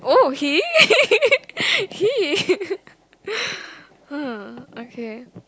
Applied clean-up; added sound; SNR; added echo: none; none; none; none.